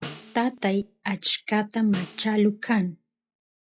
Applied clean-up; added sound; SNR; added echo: classical method log-MMSE.